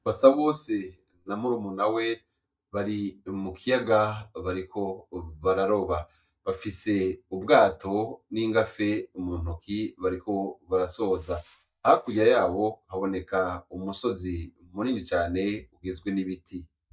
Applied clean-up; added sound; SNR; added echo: neural mask model DeepFilterNet 3.